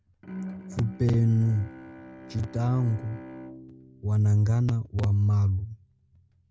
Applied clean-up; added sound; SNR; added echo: none; Bowed string instrument; 17 dB; none.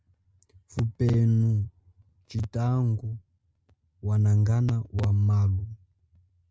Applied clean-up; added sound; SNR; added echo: none; none; none; none.